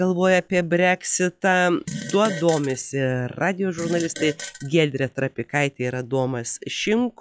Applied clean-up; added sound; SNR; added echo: classical method log-MMSE.